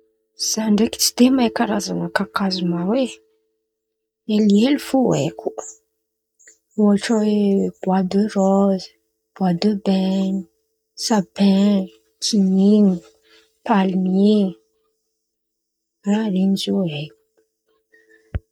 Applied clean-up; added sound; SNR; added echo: neural mask model DeepFilterNet 3.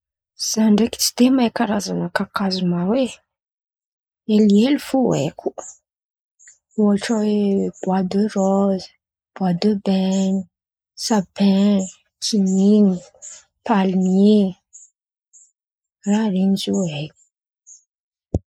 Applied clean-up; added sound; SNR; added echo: neural mask model Resemble Enhance denoiser.